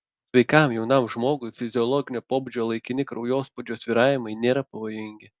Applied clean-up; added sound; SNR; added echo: none; none; none; none.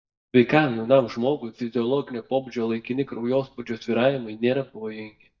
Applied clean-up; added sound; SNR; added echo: neural mask model DeepFilterNet 3.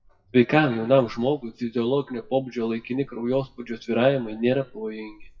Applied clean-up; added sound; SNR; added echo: classical method WPE with log-MMSE.